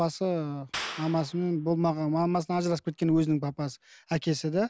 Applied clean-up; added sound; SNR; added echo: none; Clapping; 15 dB; none.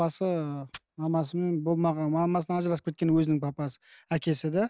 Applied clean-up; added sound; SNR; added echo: neural mask model DeepFilterNet 3.